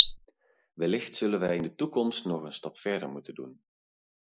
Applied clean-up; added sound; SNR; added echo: neural mask model Resemble Enhance denoiser.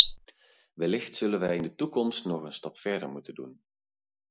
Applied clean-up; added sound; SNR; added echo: none; Cricket; 1 dB; none.